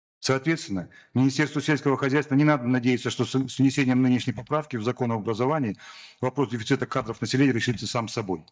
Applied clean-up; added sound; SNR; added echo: neural mask model DeepFilterNet 3.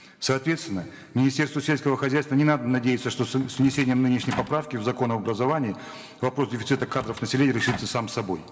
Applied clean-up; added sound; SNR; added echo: none; Door; 13 dB; reverberation time 1.7 s.